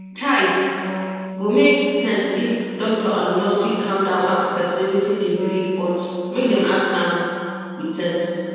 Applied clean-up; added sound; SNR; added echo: none; Wind instrument, woodwind instrument; 12 dB; reverberation time 2.1 s.